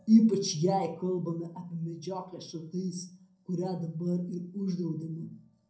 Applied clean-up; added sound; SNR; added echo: none; none; none; reverberation time 0.5 s.